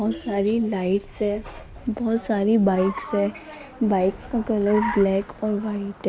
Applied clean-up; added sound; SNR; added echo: none; Car; 15 dB; none.